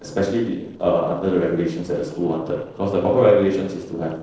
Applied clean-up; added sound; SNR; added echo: neural separator model SepFormer DNS4.